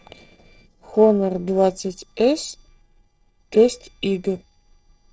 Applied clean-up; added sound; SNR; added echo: neural separator model SepFormer DNS4.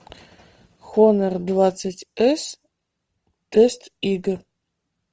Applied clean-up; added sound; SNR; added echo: none; none; none; none.